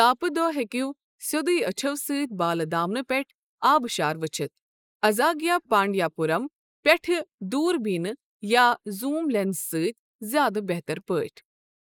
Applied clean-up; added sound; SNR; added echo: neural mask model Resemble Enhance denoiser.